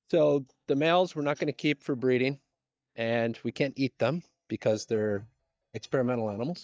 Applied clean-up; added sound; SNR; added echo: neural mask model DeepFilterNet 3.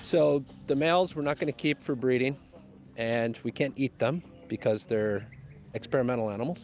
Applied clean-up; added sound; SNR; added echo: none; none; none; none.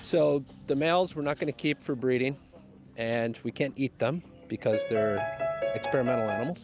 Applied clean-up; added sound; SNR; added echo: none; Piano; 2 dB; none.